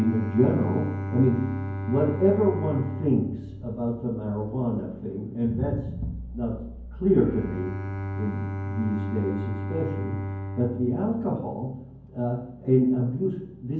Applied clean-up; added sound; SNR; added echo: none; Bowed string instrument; 8 dB; reverberation time 0.9 s.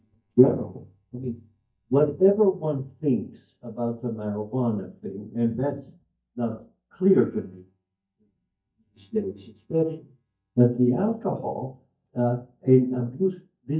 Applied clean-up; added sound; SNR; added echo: neural mask model DeepFilterNet 3.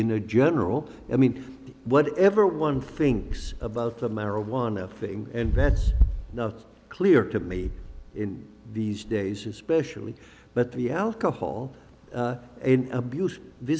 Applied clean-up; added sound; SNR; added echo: none; none; none; none.